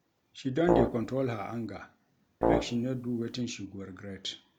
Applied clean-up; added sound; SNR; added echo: none; Brass instrument; -2 dB; none.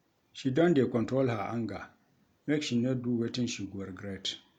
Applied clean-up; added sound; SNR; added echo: none; none; none; none.